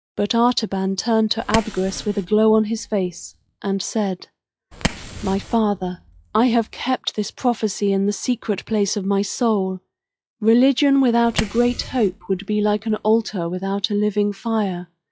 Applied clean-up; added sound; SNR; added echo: classical method log-MMSE.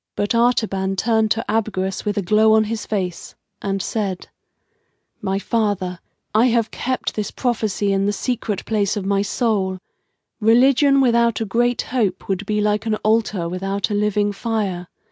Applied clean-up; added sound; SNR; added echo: none; none; none; none.